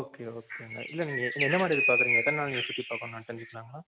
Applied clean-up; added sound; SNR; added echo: none; Bird; -1 dB; none.